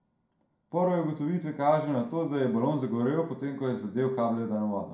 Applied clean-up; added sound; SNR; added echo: none; none; none; reverberation time 0.5 s.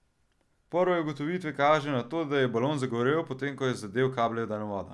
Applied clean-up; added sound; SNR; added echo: none; none; none; none.